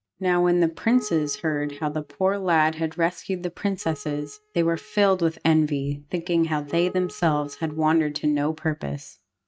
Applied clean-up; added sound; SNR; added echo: neural mask model RNNoise.